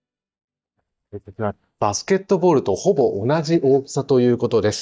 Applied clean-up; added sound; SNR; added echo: neural mask model DeepFilterNet 3.